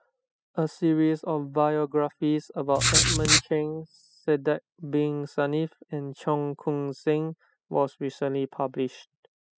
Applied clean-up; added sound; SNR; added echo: classical method spectral subtraction.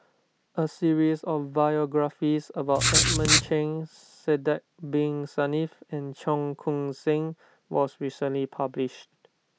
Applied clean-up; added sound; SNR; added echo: none; Writing; -5 dB; none.